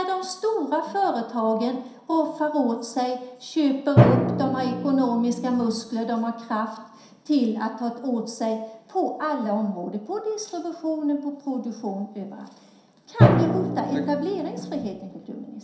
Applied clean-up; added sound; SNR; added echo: none; Drum; 2 dB; reverberation time 0.7 s.